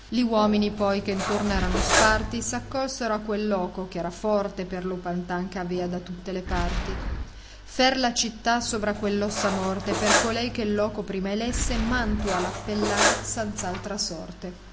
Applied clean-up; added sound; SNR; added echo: none; Cutlery, silverware + Boom; 3 dB; none.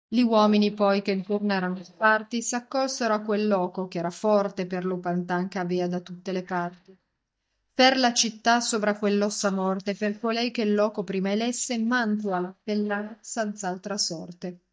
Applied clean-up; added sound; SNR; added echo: neural mask model DeepFilterNet 3.